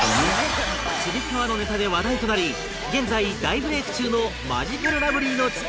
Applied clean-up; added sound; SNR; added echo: none; Traffic noise, roadway noise / Vehicle horn, car horn, honking + Bowed string instrument; 15 dB; none.